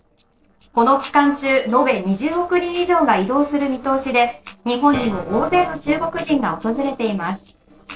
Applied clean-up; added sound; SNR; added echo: neural separator model SepFormer DNS4.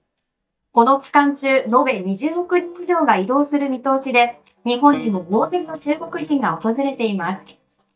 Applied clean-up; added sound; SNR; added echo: neural mask model DeepFilterNet 3.